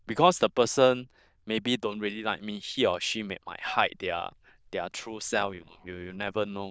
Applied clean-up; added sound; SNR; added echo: neural diffusion model UNIVERSE++.